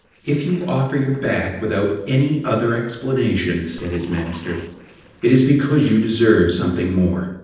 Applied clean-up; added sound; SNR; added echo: neural separator model SepFormer DNS4.